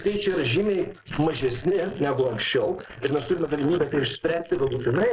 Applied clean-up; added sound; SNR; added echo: neural mask model Resemble Enhance denoiser.